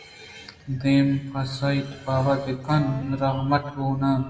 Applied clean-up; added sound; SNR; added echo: none; Wind instrument, woodwind instrument; 18 dB; reverberation time 1.4 s.